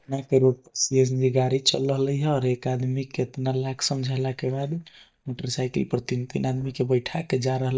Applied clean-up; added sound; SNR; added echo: neural mask model DeepFilterNet 3.